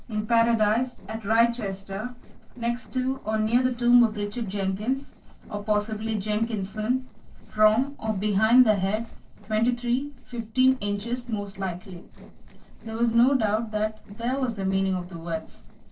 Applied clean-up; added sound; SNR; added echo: neural separator model SepFormer DNS4.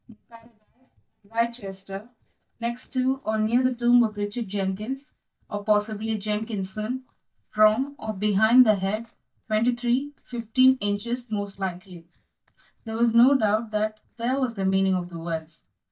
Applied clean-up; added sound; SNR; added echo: neural mask model DeepFilterNet 3.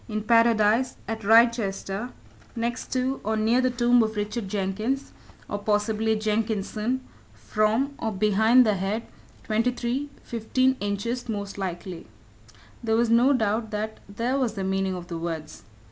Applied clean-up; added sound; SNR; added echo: none; none; none; none.